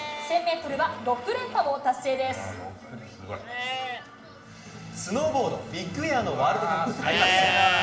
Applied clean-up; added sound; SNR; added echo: none; Livestock, farm animals, working animals; 4 dB; reverberation time 2.0 s.